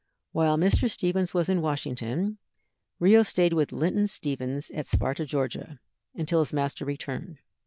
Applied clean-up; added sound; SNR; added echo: none; Bass drum; 1 dB; none.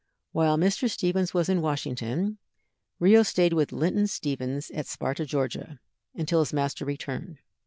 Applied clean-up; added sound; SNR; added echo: none; none; none; none.